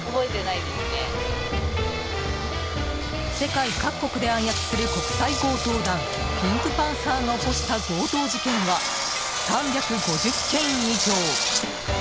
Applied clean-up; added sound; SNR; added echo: none; Engine; 4 dB; none.